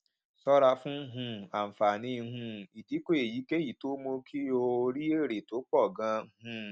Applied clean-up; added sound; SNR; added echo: none; none; none; none.